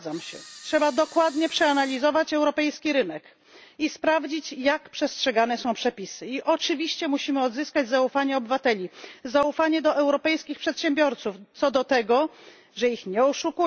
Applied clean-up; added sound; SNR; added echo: none; Camera; 20 dB; none.